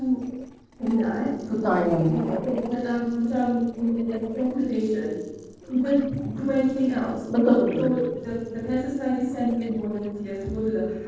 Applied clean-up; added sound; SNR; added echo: neural separator model SepFormer DNS4.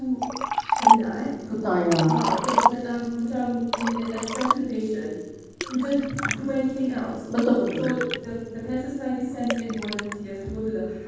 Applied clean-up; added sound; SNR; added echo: none; Liquid; 2 dB; reverberation time 1.2 s.